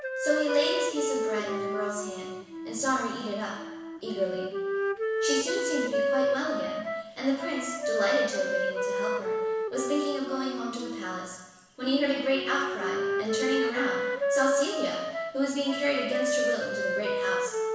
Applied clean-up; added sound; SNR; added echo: none; Wind instrument, woodwind instrument; 0 dB; reverberation time 1.1 s.